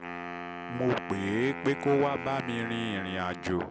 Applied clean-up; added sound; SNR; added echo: none; Wind instrument, woodwind instrument; 8 dB; none.